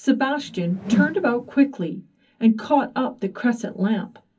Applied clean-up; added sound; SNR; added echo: none; Whoosh, swoosh, swish; 4 dB; reverberation time 0.4 s.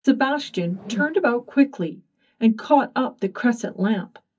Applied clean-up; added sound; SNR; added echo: neural mask model DeepFilterNet 3.